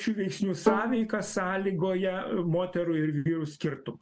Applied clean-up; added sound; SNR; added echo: none; Bowed string instrument; 6 dB; none.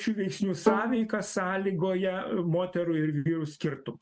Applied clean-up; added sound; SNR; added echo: neural mask model RNNoise.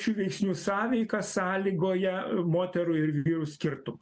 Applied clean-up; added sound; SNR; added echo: none; none; none; none.